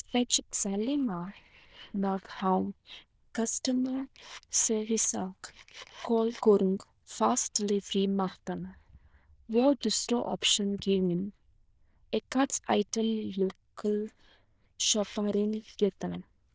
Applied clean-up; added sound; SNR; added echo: neural diffusion model UNIVERSE++.